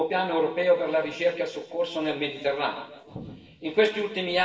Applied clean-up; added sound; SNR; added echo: none; none; none; reverberation time 1.0 s.